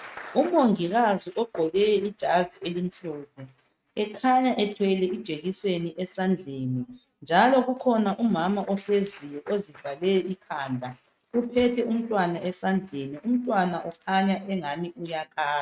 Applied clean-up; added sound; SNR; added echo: neural mask model RNNoise.